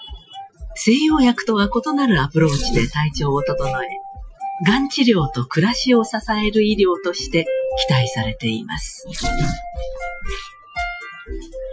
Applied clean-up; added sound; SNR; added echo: classical method Wiener filter.